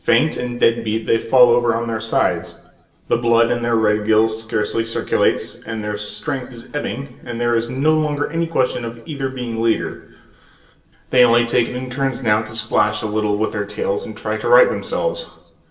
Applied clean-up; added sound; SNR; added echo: none; none; none; reverberation time 0.7 s.